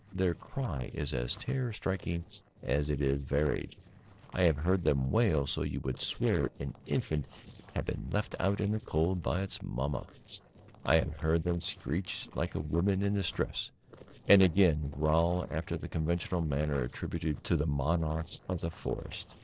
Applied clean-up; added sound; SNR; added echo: neural separator model SepFormer DNS4.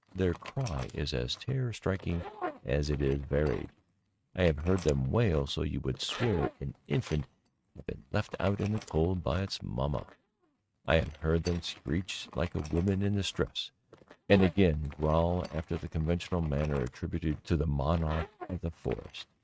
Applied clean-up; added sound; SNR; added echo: neural mask model RNNoise.